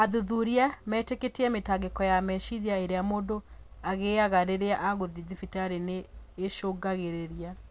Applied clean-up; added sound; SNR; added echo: none; none; none; none.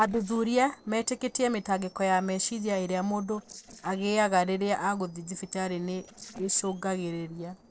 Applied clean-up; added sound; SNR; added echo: neural separator model SepFormer DNS4.